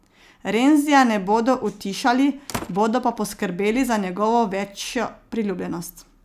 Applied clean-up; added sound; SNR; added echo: none; Slam; 17 dB; none.